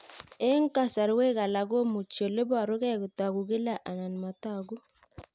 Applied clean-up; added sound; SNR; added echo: none; none; none; none.